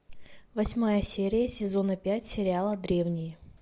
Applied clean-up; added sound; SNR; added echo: none; none; none; none.